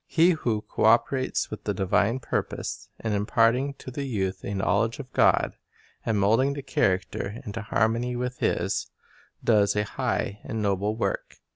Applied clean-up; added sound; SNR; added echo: none; none; none; none.